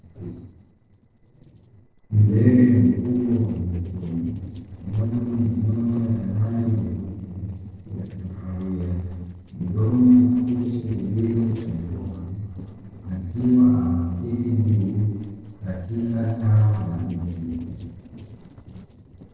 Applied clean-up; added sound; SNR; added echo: neural separator model SepFormer DNS4.